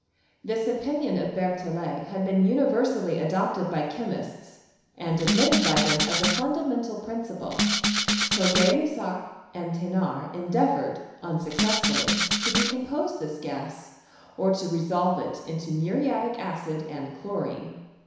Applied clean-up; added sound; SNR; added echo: none; Rattle (instrument); -2 dB; reverberation time 1.0 s.